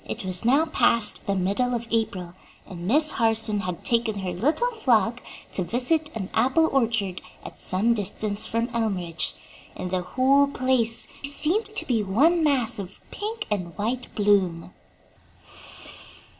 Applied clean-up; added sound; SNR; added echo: none; none; none; none.